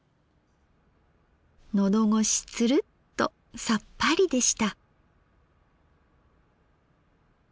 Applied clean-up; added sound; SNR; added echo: none; none; none; none.